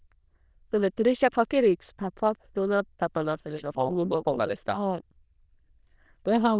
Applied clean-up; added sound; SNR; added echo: neural diffusion model UNIVERSE++.